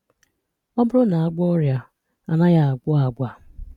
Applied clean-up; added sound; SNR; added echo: none; none; none; none.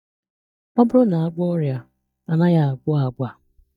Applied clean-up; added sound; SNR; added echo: neural mask model DeepFilterNet 3.